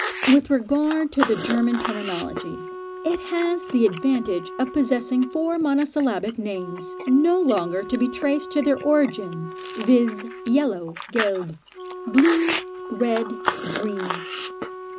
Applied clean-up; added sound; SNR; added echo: none; Chewing, mastication + Wind instrument, woodwind instrument; 9 dB; none.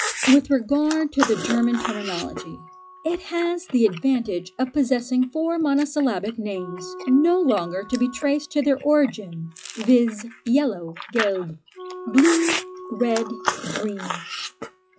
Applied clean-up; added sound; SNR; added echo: classical method log-MMSE.